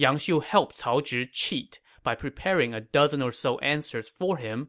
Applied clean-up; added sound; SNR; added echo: none; none; none; none.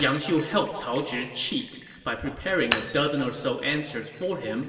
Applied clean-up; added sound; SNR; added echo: none; Shatter; 8 dB; reverberation time 2.1 s.